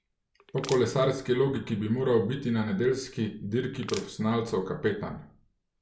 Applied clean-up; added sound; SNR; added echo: none; Crushing; 14 dB; none.